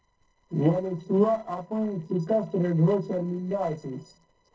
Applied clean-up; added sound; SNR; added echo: neural separator model SepFormer DNS4.